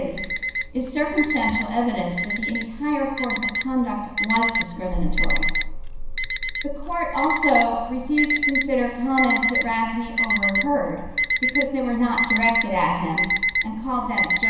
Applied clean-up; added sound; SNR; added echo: none; Alarm; 0 dB; reverberation time 1.0 s.